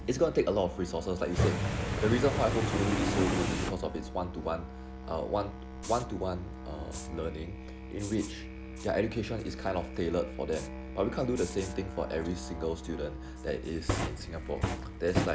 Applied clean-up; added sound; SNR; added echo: none; Musical instrument + Fire; 2 dB; none.